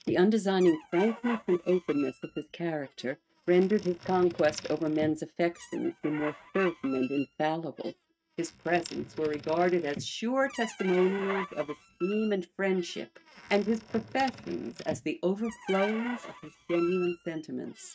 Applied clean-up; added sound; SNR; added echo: neural mask model RNNoise.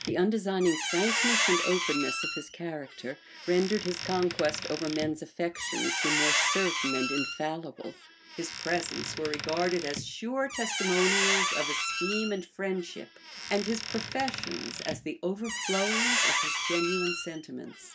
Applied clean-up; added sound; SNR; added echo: none; Squeak; 1 dB; none.